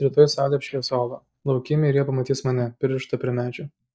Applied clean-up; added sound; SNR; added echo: neural mask model DeepFilterNet 3.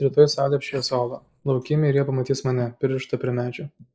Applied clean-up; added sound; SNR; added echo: neural mask model Resemble Enhance denoiser.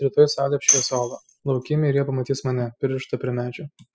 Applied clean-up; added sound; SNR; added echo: classical method spectral subtraction.